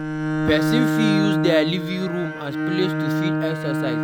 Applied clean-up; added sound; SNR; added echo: none; Bowed string instrument; -2 dB; none.